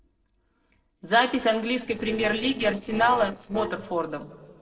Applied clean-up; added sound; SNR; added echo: neural separator model SepFormer DNS4.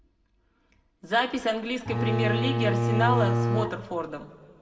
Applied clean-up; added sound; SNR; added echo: none; Bowed string instrument; -3 dB; reverberation time 2.2 s.